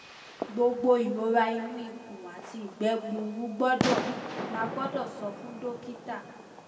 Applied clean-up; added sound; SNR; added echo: none; Fireworks; 8 dB; reverberation time 1.7 s.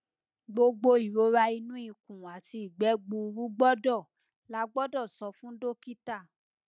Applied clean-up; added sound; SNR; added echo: none; none; none; none.